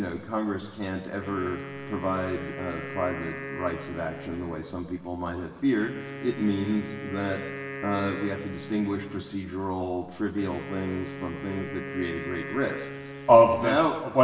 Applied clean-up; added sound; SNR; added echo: none; Wind instrument, woodwind instrument; 11 dB; reverberation time 1.2 s.